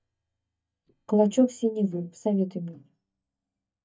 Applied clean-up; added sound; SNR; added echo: neural mask model DeepFilterNet 3.